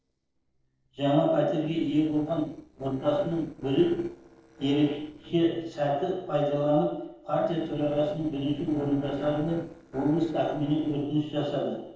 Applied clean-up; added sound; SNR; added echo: neural separator model SepFormer DNS4.